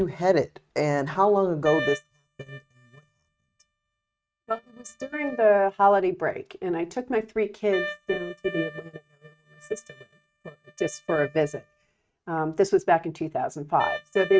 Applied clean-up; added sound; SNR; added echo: neural mask model RNNoise.